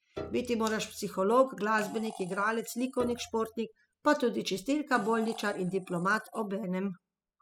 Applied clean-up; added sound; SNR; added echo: classical method spectral subtraction.